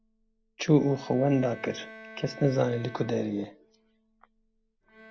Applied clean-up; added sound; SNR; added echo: none; Bowed string instrument; 19 dB; none.